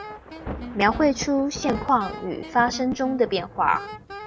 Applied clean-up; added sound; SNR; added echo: none; Thunder / Rain + Wind instrument, woodwind instrument; 12 dB; none.